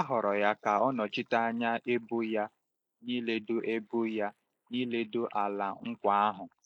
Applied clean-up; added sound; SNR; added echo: neural mask model Resemble Enhance denoiser.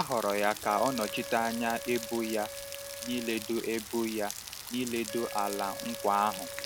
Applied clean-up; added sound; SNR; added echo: none; Rain + Wind instrument, woodwind instrument; 9 dB; none.